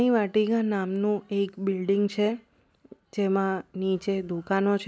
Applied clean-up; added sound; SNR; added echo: none; none; none; none.